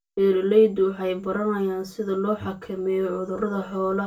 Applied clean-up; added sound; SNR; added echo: none; none; none; reverberation time 0.2 s.